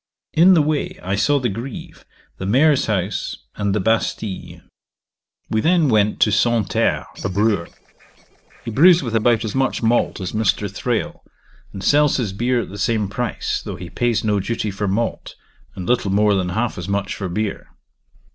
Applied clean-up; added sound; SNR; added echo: neural separator model SepFormer DNS4.